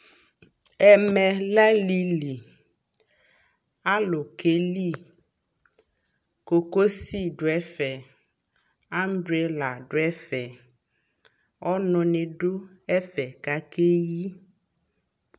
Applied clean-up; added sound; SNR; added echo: none; none; none; none.